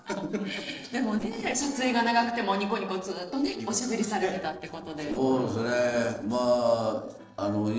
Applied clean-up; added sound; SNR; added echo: neural separator model SepFormer DNS4.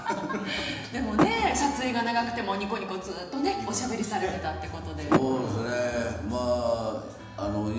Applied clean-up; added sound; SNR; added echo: none; Door / Car; 5 dB; reverberation time 1.0 s.